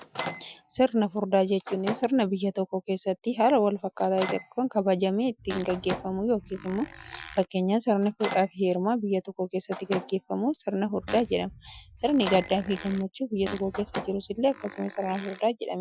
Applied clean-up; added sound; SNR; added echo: classical method Wiener filter.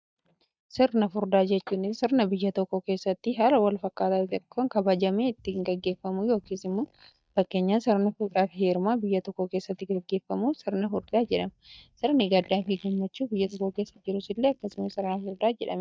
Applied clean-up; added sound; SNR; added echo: neural mask model DeepFilterNet 3.